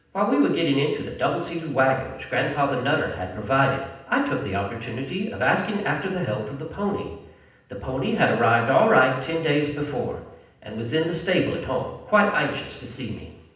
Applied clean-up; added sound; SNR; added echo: none; none; none; reverberation time 0.9 s.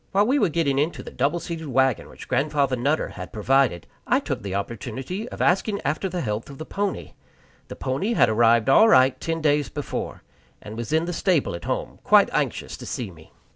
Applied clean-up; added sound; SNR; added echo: none; none; none; none.